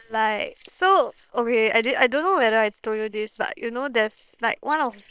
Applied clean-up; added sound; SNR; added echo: neural separator model SepFormer WHAM!.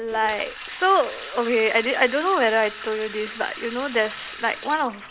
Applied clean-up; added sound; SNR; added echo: none; Sink (filling or washing) / Water tap, faucet; 14 dB; none.